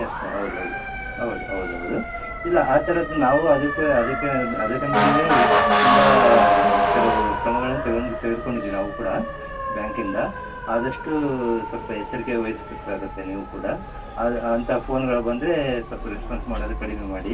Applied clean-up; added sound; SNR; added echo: none; Motor vehicle (road) / Siren; 0 dB; reverberation time 0.1 s.